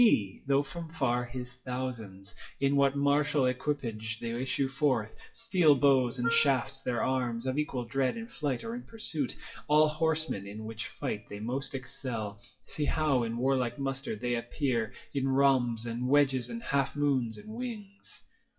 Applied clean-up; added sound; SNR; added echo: classical method WPE with log-MMSE.